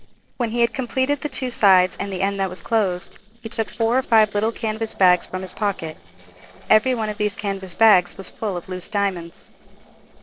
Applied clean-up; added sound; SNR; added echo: neural separator model SepFormer DNS4.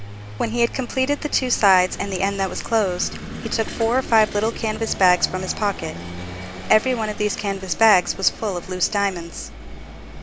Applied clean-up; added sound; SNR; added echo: none; Engine / Vehicle; 11 dB; none.